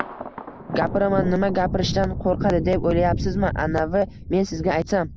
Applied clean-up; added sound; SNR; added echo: none; Thunder; 6 dB; none.